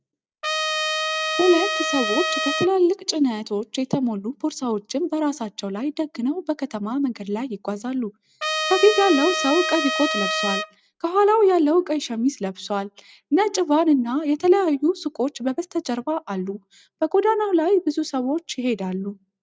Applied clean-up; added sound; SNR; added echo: none; Trumpet; 2 dB; none.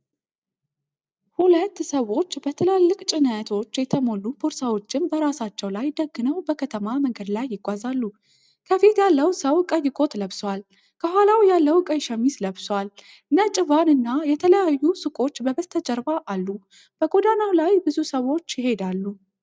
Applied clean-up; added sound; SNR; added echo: none; none; none; none.